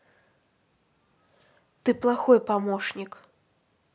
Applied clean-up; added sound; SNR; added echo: none; none; none; none.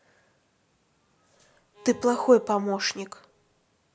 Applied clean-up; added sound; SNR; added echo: none; Bowed string instrument; 20 dB; none.